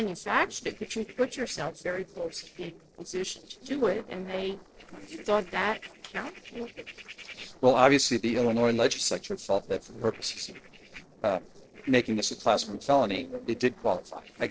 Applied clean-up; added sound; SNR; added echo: neural separator model SepFormer DNS4.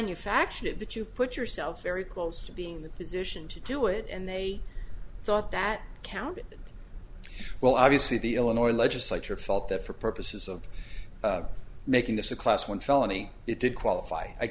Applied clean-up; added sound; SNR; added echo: none; none; none; none.